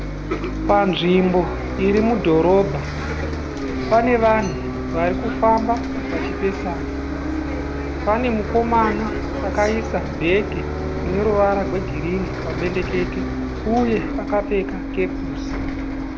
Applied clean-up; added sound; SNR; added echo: none; Bus; 3 dB; none.